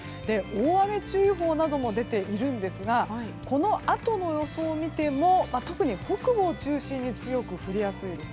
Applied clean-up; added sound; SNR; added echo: none; Piano; 20 dB; none.